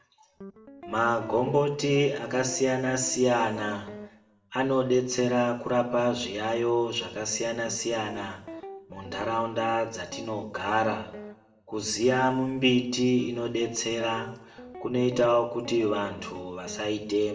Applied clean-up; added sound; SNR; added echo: none; Guitar; 16 dB; reverberation time 0.7 s.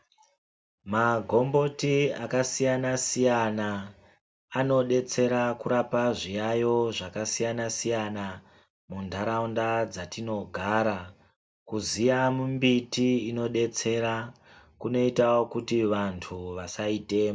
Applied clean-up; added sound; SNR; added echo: none; none; none; none.